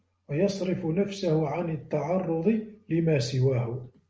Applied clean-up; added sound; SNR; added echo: none; none; none; none.